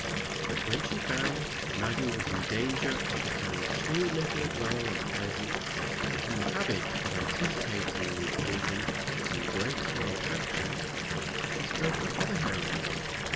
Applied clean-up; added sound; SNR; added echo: none; Fill (with liquid) / Bathtub (filling or washing) / Water tap, faucet; -4 dB; reverberation time 2.1 s.